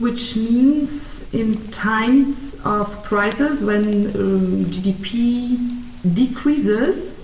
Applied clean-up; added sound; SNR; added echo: none; Rain; 18 dB; reverberation time 0.7 s.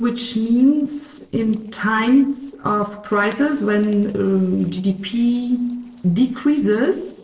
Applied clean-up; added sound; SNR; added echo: neural separator model SepFormer DNS4.